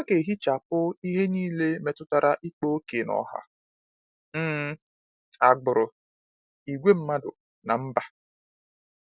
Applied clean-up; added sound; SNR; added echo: none; none; none; none.